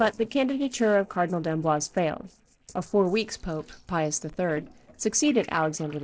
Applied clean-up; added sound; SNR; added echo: neural separator model SepFormer DNS4.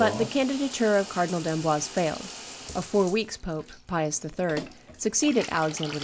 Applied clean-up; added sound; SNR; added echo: none; Bathtub (filling or washing) / Water tap, faucet; 12 dB; none.